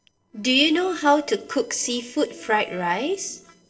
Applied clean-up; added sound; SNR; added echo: neural separator model SepFormer DNS4.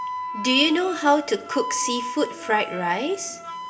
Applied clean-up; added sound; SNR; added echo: none; Wind instrument, woodwind instrument; 9 dB; reverberation time 2.8 s.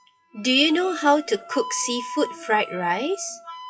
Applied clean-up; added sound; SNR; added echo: classical method WPE with log-MMSE.